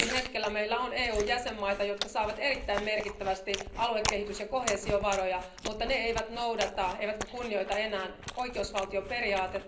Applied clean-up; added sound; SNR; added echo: none; Chewing, mastication; 8 dB; reverberation time 0.5 s.